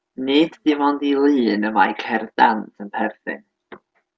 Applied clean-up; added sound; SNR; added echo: none; none; none; none.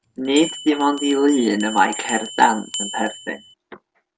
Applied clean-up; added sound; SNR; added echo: none; Bell; 11 dB; none.